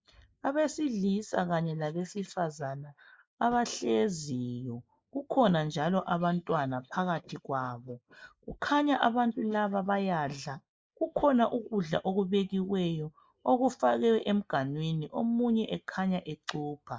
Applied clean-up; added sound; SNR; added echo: neural mask model Resemble Enhance denoiser.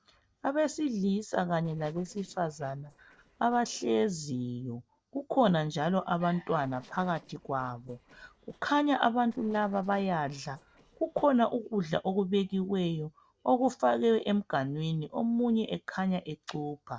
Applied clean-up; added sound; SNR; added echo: neural separator model SepFormer DNS4.